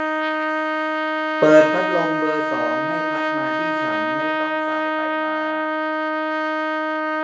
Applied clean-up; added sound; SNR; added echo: none; Trumpet; -3 dB; reverberation time 0.5 s.